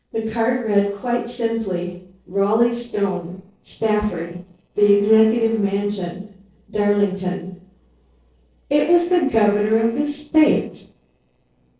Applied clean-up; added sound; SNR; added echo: neural separator model SepFormer DNS4.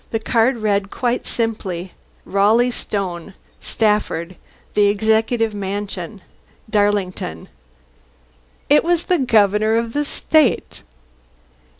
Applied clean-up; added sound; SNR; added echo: none; none; none; none.